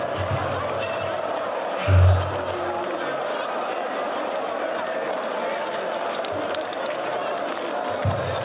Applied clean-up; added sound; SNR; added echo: none; Crowd; -2 dB; reverberation time 1.0 s.